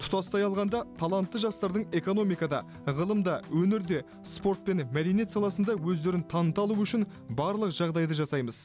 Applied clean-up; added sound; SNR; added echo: none; none; none; none.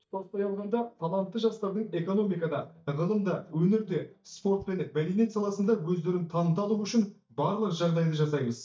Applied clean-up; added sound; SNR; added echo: neural mask model DeepFilterNet 3.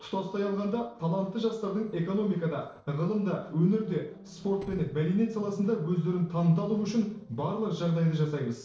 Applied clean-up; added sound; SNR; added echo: neural separator model SepFormer DNS4.